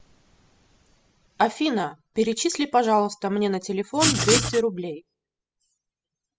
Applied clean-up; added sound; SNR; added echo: classical method spectral subtraction.